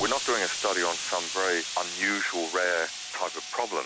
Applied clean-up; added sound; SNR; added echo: none; Explosion; 5 dB; none.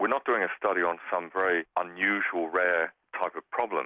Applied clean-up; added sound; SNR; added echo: none; none; none; none.